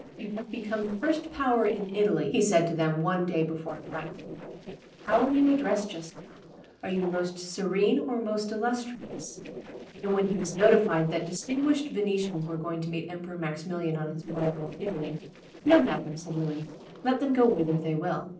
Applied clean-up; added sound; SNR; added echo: neural separator model SepFormer DNS4.